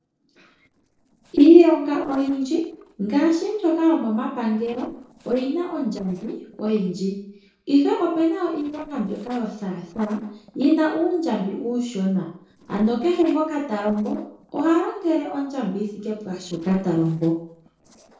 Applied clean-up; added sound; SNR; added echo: neural separator model SepFormer DNS4.